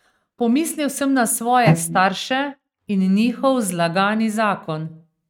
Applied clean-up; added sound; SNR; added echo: neural mask model RNNoise.